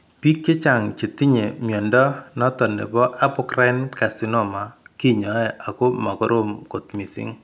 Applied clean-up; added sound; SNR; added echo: none; none; none; none.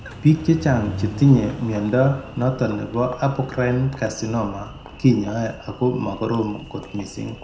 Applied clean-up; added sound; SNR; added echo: none; Engine; 15 dB; reverberation time 0.5 s.